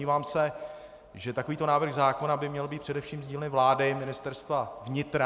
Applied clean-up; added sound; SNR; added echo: none; none; none; none.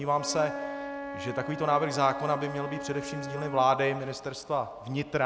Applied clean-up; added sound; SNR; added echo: none; Wind instrument, woodwind instrument; 10 dB; none.